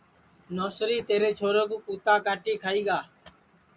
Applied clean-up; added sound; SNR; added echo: none; none; none; none.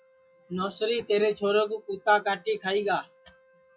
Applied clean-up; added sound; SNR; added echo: classical method log-MMSE.